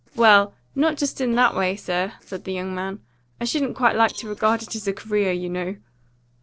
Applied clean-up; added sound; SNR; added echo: neural separator model SepFormer DNS4.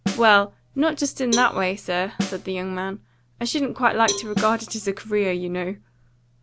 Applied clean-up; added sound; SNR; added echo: none; Cowbell + Snare drum; 10 dB; none.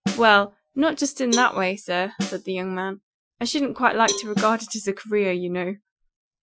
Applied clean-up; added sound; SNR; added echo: classical method Wiener filter.